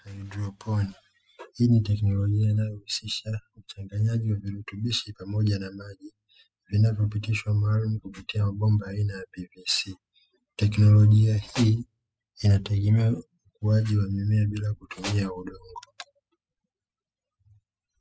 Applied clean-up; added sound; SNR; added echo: classical method spectral subtraction.